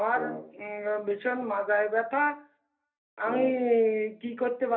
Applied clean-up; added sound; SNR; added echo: none; Brass instrument; 12 dB; reverberation time 0.3 s.